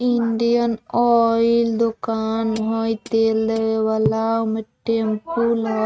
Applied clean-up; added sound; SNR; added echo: neural mask model RNNoise.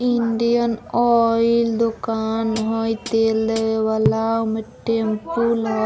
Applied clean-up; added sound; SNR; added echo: none; Hi-hat; 10 dB; none.